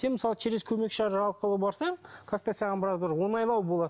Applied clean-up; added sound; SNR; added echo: none; none; none; none.